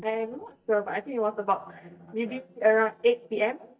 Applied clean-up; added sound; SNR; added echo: neural mask model DeepFilterNet 3.